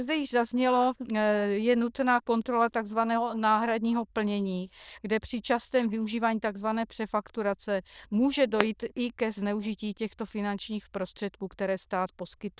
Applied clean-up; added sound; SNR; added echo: neural diffusion model UNIVERSE++.